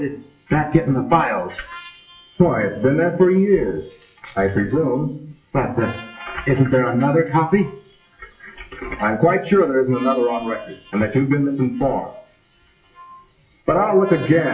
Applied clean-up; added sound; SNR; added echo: classical method WPE with log-MMSE.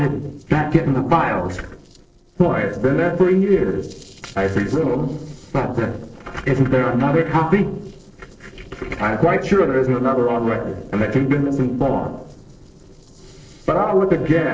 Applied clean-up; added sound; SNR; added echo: neural separator model SepFormer DNS4.